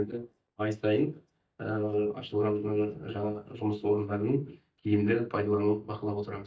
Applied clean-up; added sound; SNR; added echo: neural mask model DeepFilterNet 3.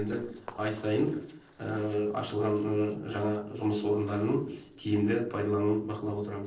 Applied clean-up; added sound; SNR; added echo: neural separator model SepFormer DNS4.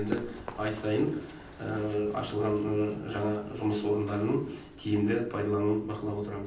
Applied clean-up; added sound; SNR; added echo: none; Run; 16 dB; reverberation time 0.6 s.